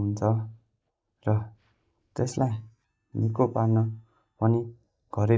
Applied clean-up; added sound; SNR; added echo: neural mask model DeepFilterNet 3.